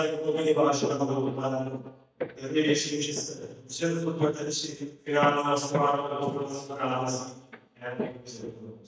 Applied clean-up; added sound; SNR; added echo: neural mask model DeepFilterNet 3.